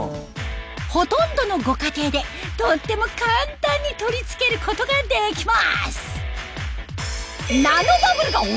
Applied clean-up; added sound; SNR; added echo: none; none; none; none.